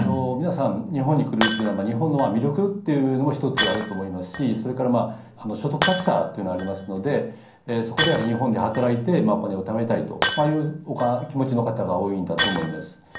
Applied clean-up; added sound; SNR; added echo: none; Shatter; 9 dB; reverberation time 0.6 s.